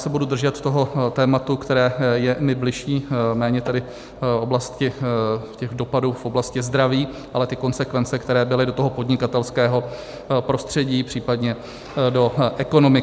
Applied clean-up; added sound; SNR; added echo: none; Tap / Hammer; 19 dB; none.